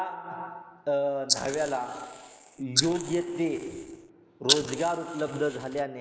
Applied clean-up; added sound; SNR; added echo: neural mask model Resemble Enhance denoiser.